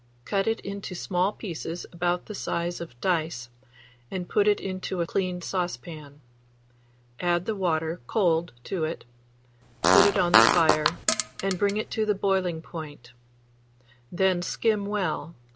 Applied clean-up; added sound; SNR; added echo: none; Fart; -3 dB; none.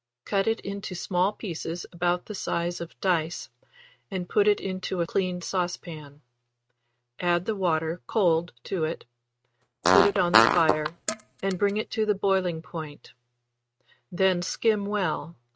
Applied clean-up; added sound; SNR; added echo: neural mask model RNNoise.